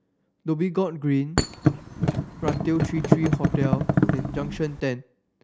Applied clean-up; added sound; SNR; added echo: none; Thump, thud; -4 dB; none.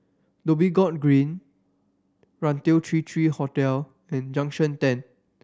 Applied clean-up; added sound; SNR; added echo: none; none; none; none.